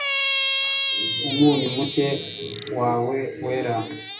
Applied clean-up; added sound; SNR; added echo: none; Squeak; 1 dB; reverberation time 0.3 s.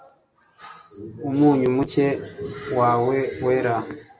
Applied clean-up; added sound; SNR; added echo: none; none; none; none.